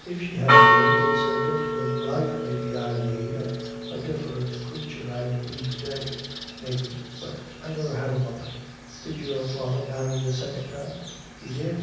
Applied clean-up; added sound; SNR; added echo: none; Church bell; -4 dB; reverberation time 1.1 s.